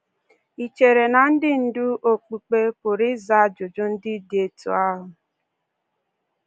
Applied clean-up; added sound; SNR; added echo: none; none; none; none.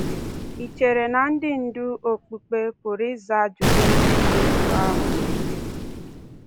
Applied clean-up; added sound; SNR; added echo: none; Explosion; -2 dB; none.